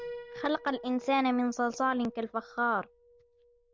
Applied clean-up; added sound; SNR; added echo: none; Piano; 16 dB; none.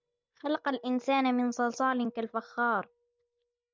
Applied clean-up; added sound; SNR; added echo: neural mask model DeepFilterNet 3.